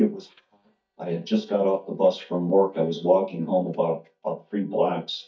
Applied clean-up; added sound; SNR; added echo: neural mask model DeepFilterNet 3.